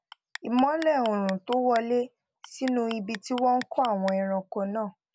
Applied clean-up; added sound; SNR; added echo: none; Clock; 17 dB; none.